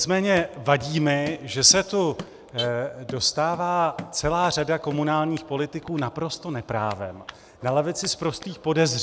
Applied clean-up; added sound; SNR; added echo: none; Alarm / Car + Run; 18 dB; none.